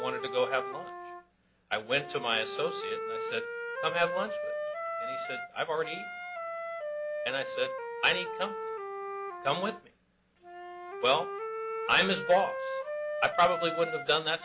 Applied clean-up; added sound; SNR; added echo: none; Wind instrument, woodwind instrument; 5 dB; none.